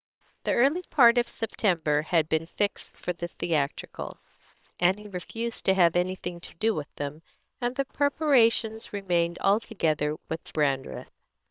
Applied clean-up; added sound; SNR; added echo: neural separator model SepFormer WHAM!.